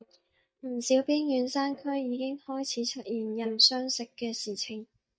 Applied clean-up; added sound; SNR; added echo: neural mask model DeepFilterNet 3.